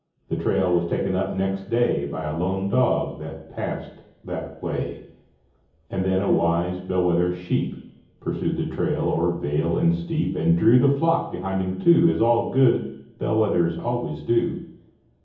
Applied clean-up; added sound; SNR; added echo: none; none; none; reverberation time 0.7 s.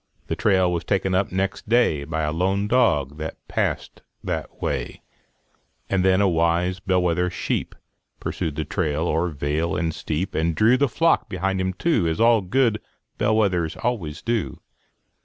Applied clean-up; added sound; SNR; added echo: none; none; none; none.